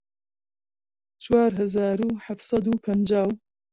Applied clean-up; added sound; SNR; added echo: none; none; none; none.